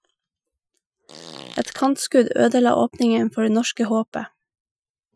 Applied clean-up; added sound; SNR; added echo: classical method Wiener filter.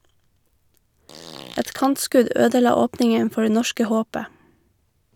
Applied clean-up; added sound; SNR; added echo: none; Fart; 19 dB; none.